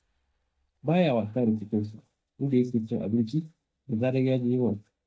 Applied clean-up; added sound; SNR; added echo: neural mask model DeepFilterNet 3.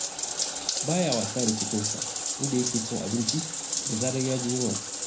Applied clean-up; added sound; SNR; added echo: none; Bathtub (filling or washing); 0 dB; reverberation time 0.4 s.